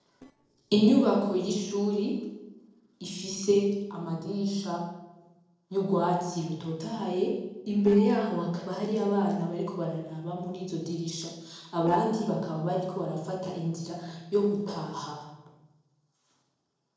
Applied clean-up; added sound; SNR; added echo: neural separator model SepFormer DNS4.